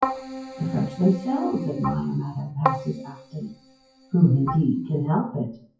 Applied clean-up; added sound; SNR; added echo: classical method WPE with log-MMSE.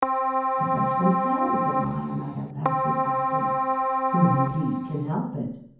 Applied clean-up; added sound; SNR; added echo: none; Keyboard (musical); -3 dB; reverberation time 0.9 s.